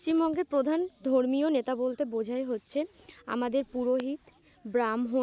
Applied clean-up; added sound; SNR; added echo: none; none; none; none.